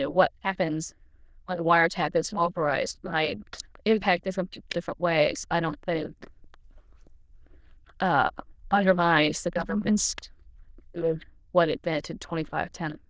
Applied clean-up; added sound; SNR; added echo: neural diffusion model UNIVERSE++.